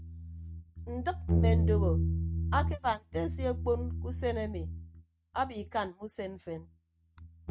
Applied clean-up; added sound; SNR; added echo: neural mask model RNNoise.